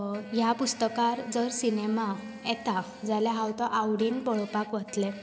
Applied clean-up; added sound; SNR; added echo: none; Fart; 20 dB; none.